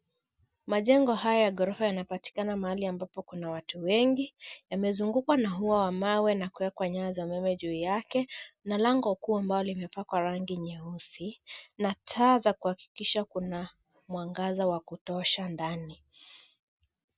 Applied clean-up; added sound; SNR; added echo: none; none; none; none.